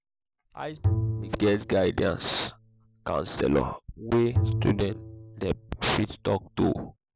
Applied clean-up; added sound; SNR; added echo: none; Bowed string instrument; 5 dB; none.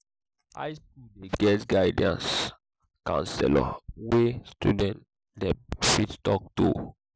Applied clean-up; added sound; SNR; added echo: none; none; none; none.